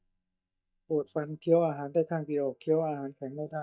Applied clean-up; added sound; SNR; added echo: neural mask model DeepFilterNet 3.